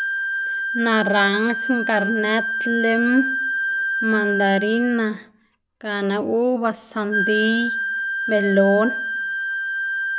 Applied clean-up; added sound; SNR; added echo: none; Wind instrument, woodwind instrument; 3 dB; none.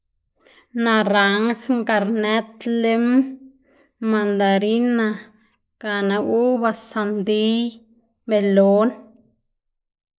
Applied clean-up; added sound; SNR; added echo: neural mask model Resemble Enhance denoiser.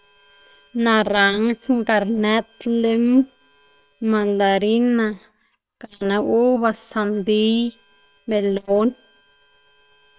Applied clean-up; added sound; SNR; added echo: neural separator model SepFormer WHAM!.